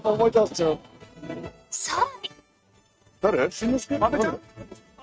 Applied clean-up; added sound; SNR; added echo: neural mask model RNNoise.